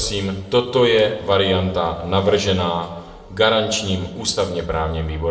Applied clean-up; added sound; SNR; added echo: none; none; none; reverberation time 0.7 s.